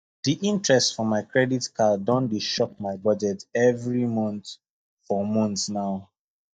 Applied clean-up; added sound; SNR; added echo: neural mask model DeepFilterNet 3.